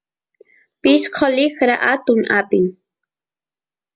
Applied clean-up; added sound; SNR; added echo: none; Marimba, xylophone; 12 dB; none.